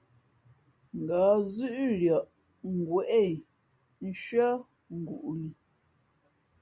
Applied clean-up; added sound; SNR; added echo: none; none; none; none.